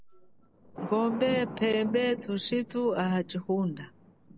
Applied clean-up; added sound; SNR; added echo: none; Thunder; 12 dB; none.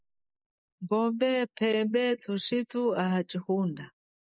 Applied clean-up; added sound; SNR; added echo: neural mask model Resemble Enhance denoiser.